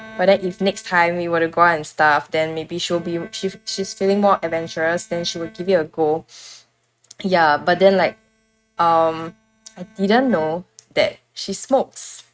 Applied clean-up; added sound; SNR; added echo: neural mask model RNNoise.